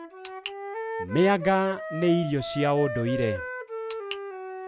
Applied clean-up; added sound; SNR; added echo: none; Wind instrument, woodwind instrument; 7 dB; none.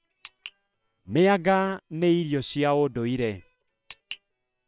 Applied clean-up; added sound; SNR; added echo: neural separator model SepFormer WHAM!.